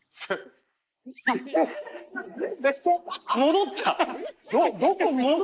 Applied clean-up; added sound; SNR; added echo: neural mask model Resemble Enhance denoiser.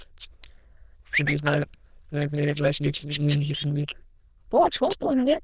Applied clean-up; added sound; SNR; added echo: neural diffusion model UNIVERSE++.